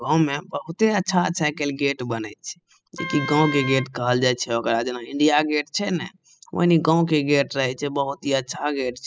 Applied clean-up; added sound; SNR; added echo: classical method spectral subtraction.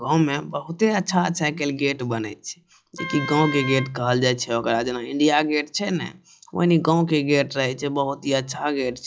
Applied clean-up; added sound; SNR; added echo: classical method log-MMSE.